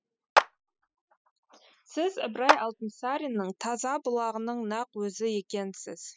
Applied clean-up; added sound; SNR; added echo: classical method spectral subtraction.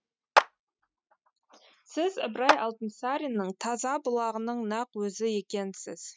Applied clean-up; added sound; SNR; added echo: neural mask model RNNoise.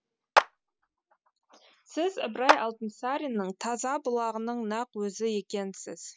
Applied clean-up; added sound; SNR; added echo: none; Clapping; -2 dB; none.